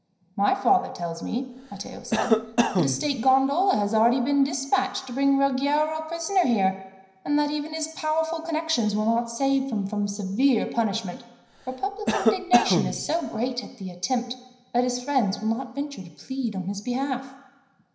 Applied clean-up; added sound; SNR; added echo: none; Cough; 1 dB; reverberation time 0.9 s.